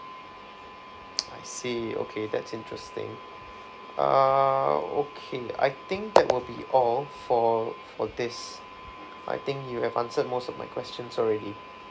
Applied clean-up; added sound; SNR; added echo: none; none; none; none.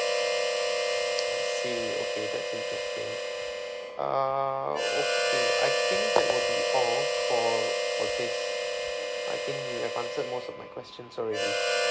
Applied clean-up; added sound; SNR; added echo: none; Harmonica; -5 dB; none.